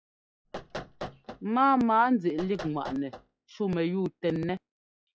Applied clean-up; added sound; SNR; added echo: classical method log-MMSE.